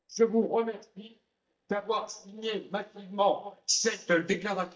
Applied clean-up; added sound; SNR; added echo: neural mask model DeepFilterNet 3.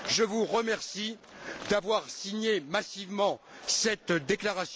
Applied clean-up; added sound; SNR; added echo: none; none; none; none.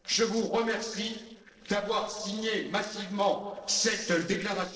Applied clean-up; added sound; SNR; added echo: neural separator model SepFormer DNS4.